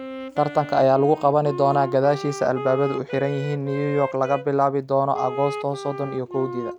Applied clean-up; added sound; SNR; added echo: none; Wind instrument, woodwind instrument; 11 dB; none.